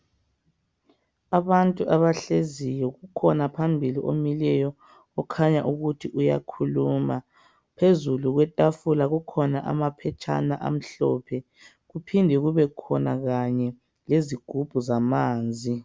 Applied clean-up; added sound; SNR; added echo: none; none; none; none.